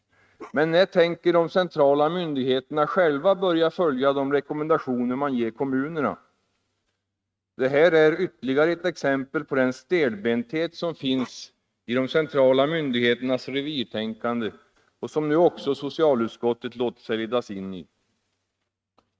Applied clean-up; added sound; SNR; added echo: neural mask model RNNoise.